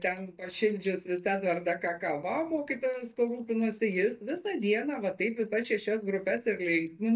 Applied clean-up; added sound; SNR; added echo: neural mask model DeepFilterNet 3.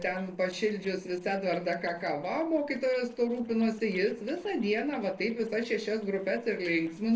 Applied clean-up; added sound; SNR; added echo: neural separator model SepFormer DNS4.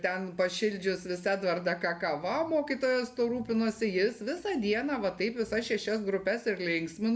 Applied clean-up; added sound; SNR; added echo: none; none; none; none.